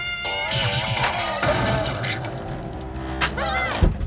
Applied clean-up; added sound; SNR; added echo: none; Rain; 3 dB; reverberation time 1.5 s.